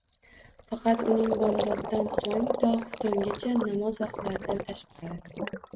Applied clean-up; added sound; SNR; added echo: neural mask model RNNoise.